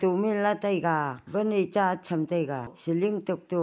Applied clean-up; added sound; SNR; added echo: none; none; none; none.